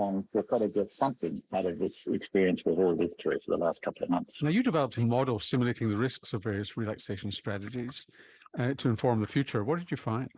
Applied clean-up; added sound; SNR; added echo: neural mask model Resemble Enhance denoiser.